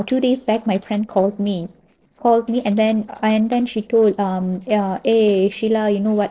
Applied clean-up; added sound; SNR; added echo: neural separator model SepFormer DNS4.